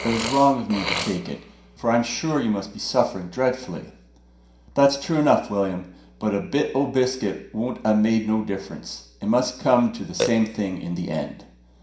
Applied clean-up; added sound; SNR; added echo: none; Burping, eructation; 13 dB; reverberation time 0.5 s.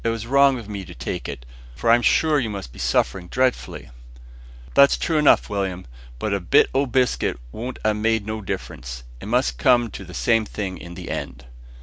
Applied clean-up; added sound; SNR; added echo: none; none; none; none.